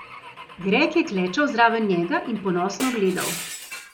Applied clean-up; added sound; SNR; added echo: none; Glass / Engine / Car; 13 dB; none.